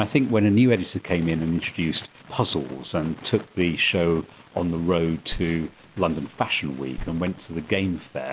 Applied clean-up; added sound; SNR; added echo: none; Bass drum; 15 dB; none.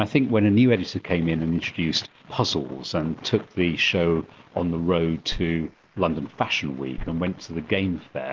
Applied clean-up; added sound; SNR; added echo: neural mask model Resemble Enhance denoiser.